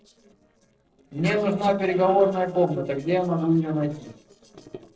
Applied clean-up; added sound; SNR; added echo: neural separator model SepFormer DNS4.